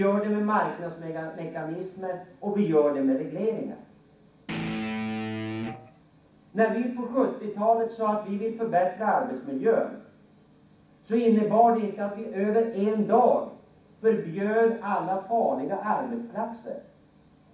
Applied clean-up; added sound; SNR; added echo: none; Guitar; 6 dB; reverberation time 0.6 s.